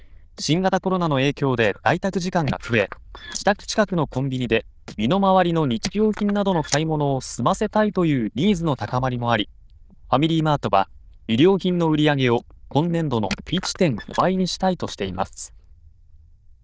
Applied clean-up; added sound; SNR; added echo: neural diffusion model UNIVERSE++.